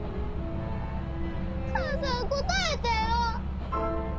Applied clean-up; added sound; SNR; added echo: none; none; none; none.